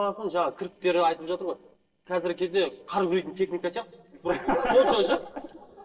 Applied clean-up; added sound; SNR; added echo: neural separator model SepFormer DNS4.